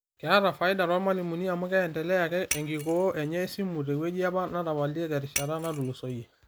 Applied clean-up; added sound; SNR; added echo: none; Shatter; 10 dB; none.